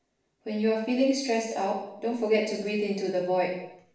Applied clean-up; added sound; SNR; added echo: none; none; none; reverberation time 0.7 s.